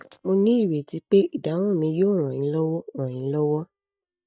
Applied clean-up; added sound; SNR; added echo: neural mask model DeepFilterNet 3.